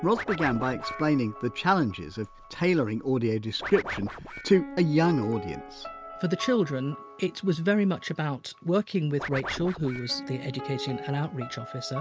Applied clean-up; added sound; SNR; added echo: none; Scratching (performance technique) + Piano; 12 dB; none.